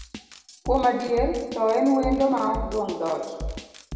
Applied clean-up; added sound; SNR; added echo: none; Drum kit; 11 dB; reverberation time 1.3 s.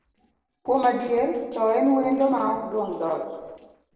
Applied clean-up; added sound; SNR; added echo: neural separator model SepFormer DNS4.